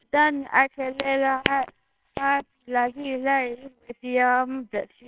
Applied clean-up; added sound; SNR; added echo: neural separator model SepFormer WHAMR!.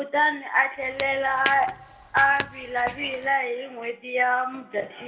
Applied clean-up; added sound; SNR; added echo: none; Squeak / Walk, footsteps; 12 dB; reverberation time 1.9 s.